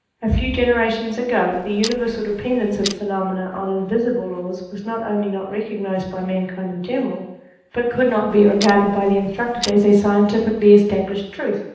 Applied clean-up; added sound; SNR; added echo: none; Clock; 15 dB; reverberation time 0.9 s.